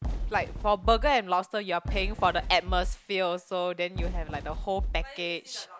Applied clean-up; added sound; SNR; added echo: none; Fireworks; 4 dB; none.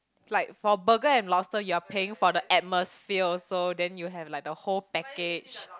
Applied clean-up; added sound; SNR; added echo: none; none; none; none.